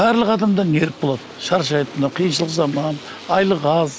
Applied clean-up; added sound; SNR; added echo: none; Aircraft; 19 dB; none.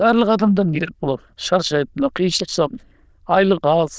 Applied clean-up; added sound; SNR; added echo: neural diffusion model UNIVERSE++.